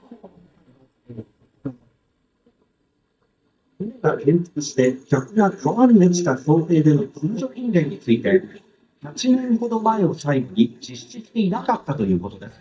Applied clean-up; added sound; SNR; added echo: neural mask model DeepFilterNet 3.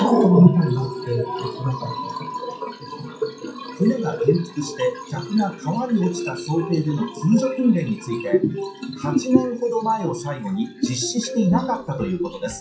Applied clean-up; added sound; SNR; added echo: classical method WPE with log-MMSE.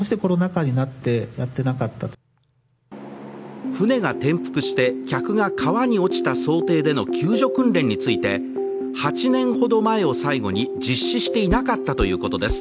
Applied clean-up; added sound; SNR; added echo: none; none; none; none.